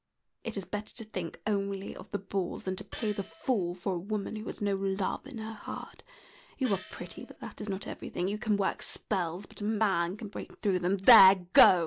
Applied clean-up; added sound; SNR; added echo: none; Gong; 16 dB; none.